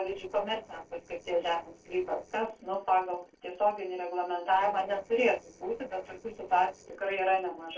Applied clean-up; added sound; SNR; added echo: neural separator model SepFormer DNS4.